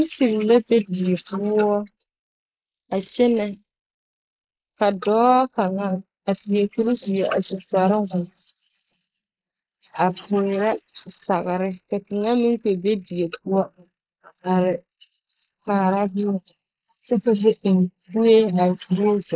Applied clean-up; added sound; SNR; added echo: neural mask model Resemble Enhance denoiser.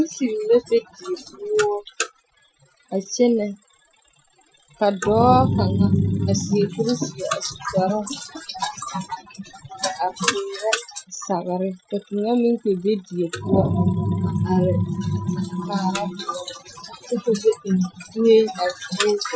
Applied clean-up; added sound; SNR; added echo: classical method Wiener filter.